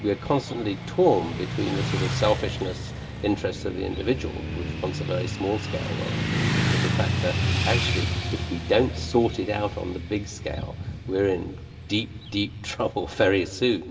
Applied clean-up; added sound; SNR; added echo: none; Motorcycle / Traffic noise, roadway noise; 2 dB; reverberation time 1.4 s.